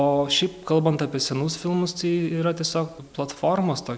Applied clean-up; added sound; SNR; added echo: none; none; none; none.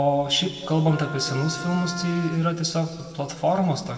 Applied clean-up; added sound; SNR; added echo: none; Wind instrument, woodwind instrument; 12 dB; reverberation time 2.0 s.